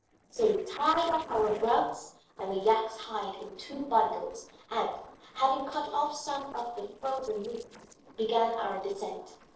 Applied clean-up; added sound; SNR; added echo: neural separator model SepFormer DNS4.